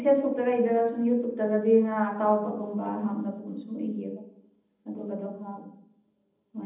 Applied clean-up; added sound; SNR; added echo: none; none; none; reverberation time 0.8 s.